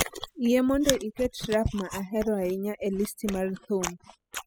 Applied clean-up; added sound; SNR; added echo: classical method spectral subtraction.